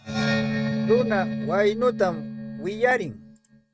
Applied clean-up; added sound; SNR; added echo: neural mask model RNNoise.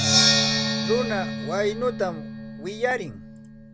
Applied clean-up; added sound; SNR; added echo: none; Percussion; -4 dB; none.